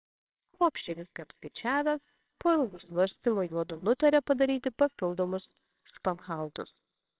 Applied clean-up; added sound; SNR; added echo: neural separator model SepFormer WHAMR!.